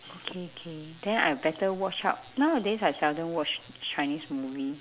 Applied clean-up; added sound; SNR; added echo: none; none; none; none.